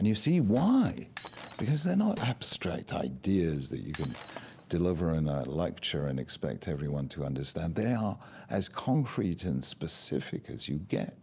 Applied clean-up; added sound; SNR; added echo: none; Shatter + Fart; 15 dB; none.